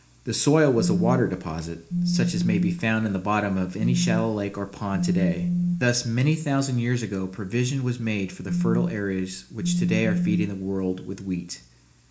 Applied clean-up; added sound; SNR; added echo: none; Telephone; 1 dB; reverberation time 0.4 s.